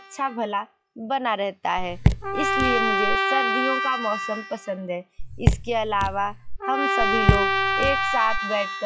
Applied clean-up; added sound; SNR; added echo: classical method log-MMSE.